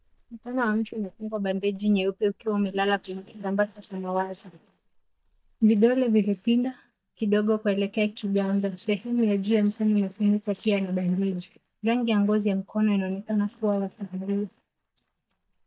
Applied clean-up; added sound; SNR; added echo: neural mask model DeepFilterNet 3.